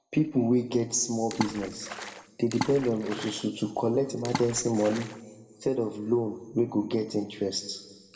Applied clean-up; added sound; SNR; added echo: none; Water / Splash, splatter; 9 dB; reverberation time 1.5 s.